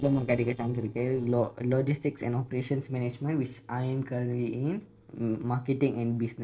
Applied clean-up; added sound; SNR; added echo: neural separator model SepFormer DNS4.